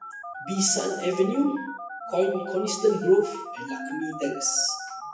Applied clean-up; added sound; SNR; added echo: classical method WPE with log-MMSE.